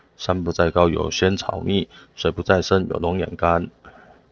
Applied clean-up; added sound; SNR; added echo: neural separator model SepFormer DNS4.